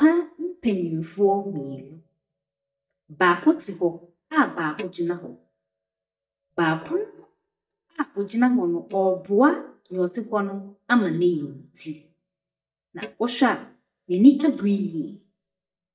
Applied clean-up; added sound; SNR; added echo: neural mask model DeepFilterNet 3.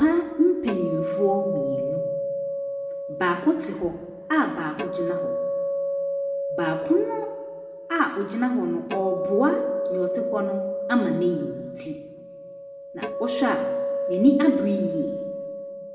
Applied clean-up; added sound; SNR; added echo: none; Acoustic guitar; 3 dB; reverberation time 1.3 s.